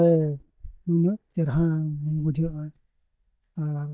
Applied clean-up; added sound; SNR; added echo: neural mask model DeepFilterNet 3.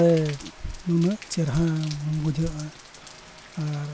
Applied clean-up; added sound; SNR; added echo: none; Rain; 19 dB; none.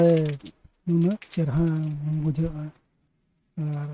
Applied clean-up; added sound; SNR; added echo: neural mask model RNNoise.